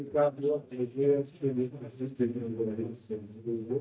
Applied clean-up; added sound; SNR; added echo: neural mask model DeepFilterNet 3.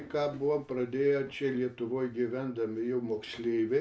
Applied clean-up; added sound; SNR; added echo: none; none; none; none.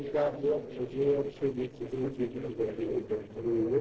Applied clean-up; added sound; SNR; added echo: neural separator model SepFormer DNS4.